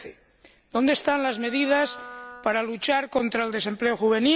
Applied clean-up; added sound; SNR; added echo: none; Wind instrument, woodwind instrument; 17 dB; none.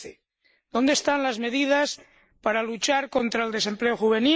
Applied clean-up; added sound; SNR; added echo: neural mask model Resemble Enhance denoiser.